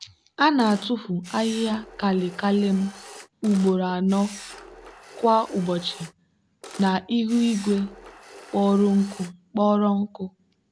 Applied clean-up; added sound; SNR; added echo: none; Camera; 18 dB; none.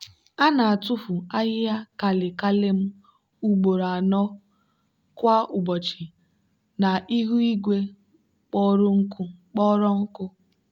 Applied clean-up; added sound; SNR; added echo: none; none; none; none.